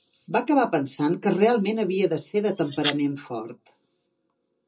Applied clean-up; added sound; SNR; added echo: none; Domestic sounds, home sounds; -2 dB; reverberation time 0.2 s.